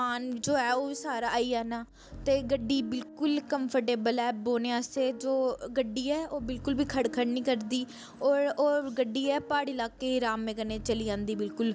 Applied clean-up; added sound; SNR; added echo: none; Piano; 17 dB; none.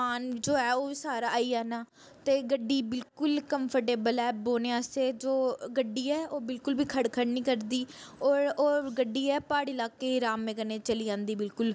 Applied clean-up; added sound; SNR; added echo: none; none; none; none.